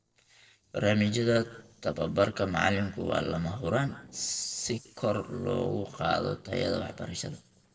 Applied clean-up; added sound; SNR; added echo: neural separator model SepFormer DNS4.